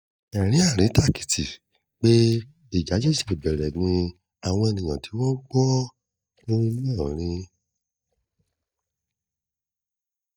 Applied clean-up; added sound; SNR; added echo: neural mask model DeepFilterNet 3.